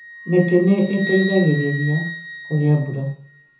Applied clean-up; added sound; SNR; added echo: none; Wind instrument, woodwind instrument; 12 dB; reverberation time 0.6 s.